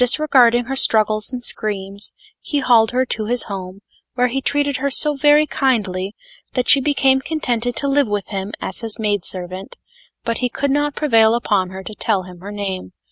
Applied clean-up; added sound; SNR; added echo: none; none; none; none.